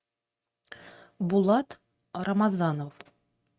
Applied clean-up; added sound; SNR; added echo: neural mask model RNNoise.